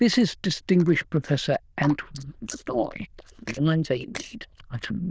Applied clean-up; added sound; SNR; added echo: neural diffusion model UNIVERSE++.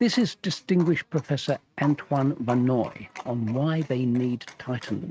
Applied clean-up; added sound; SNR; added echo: neural mask model RNNoise.